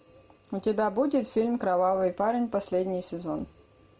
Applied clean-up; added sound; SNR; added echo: none; none; none; none.